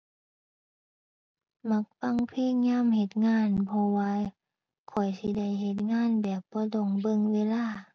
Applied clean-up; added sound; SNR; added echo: none; none; none; none.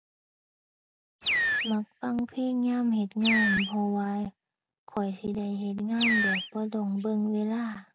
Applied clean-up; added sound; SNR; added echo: none; Animal; 0 dB; none.